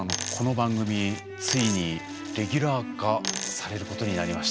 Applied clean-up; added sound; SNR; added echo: none; Coin (dropping); 8 dB; none.